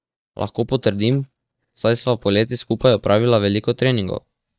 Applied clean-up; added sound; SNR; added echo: neural mask model DeepFilterNet 3.